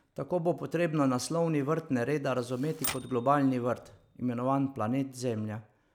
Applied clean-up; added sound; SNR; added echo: none; Typewriter; 14 dB; none.